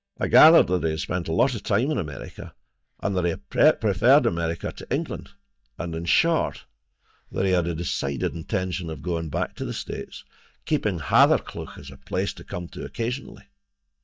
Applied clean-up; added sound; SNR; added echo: neural mask model DeepFilterNet 3.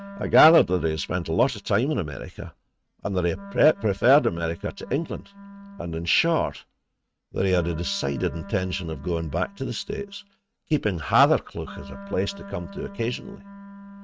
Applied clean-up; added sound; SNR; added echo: neural mask model RNNoise.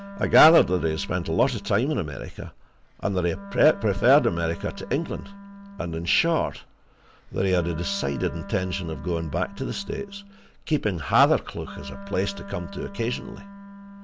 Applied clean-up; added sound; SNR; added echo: none; Wind instrument, woodwind instrument; 16 dB; none.